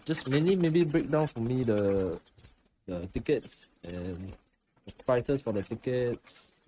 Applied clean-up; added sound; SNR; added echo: neural mask model RNNoise.